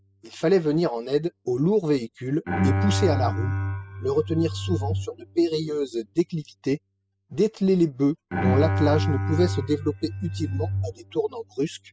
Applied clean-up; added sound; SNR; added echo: classical method spectral subtraction.